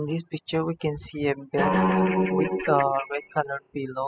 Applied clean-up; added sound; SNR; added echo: classical method spectral subtraction.